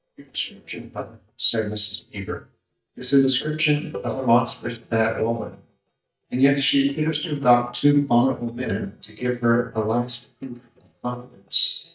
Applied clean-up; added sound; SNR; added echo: neural mask model DeepFilterNet 3.